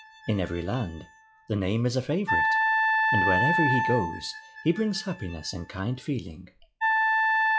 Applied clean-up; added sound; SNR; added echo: classical method log-MMSE.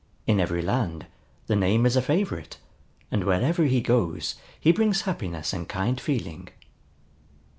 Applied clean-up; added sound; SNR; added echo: none; none; none; none.